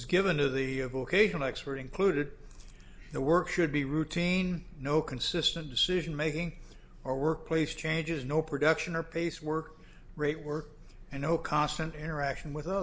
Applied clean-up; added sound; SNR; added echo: none; none; none; none.